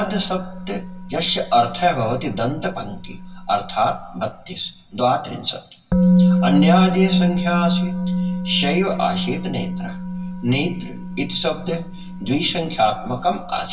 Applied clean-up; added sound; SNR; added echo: none; Musical instrument; 1 dB; reverberation time 0.2 s.